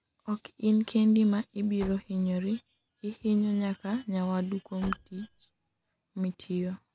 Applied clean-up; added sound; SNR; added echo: none; Car; 20 dB; none.